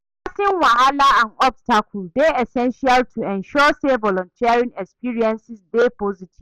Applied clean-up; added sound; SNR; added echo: none; none; none; none.